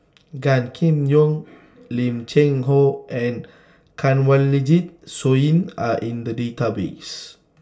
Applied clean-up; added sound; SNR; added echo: none; none; none; reverberation time 0.2 s.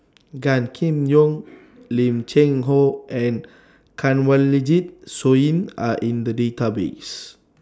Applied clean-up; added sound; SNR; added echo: none; none; none; none.